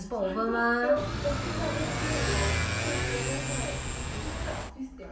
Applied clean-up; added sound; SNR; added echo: none; Motorcycle / Accelerating, revving, vroom; -1 dB; reverberation time 0.9 s.